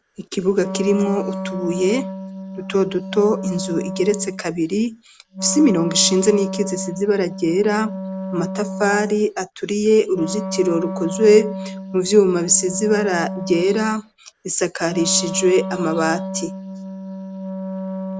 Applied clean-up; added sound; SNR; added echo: none; Wind instrument, woodwind instrument; 9 dB; none.